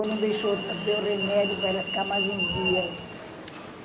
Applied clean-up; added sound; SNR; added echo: none; Alarm; 4 dB; none.